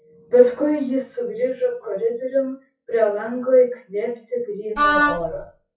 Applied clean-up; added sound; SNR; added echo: classical method WPE with log-MMSE.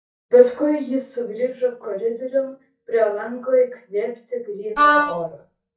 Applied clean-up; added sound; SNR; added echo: neural mask model DeepFilterNet 3.